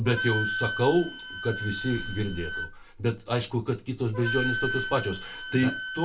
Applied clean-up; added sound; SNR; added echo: none; Wind instrument, woodwind instrument; 6 dB; reverberation time 0.2 s.